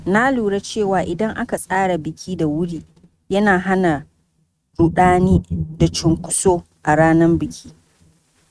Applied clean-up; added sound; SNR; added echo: neural mask model RNNoise.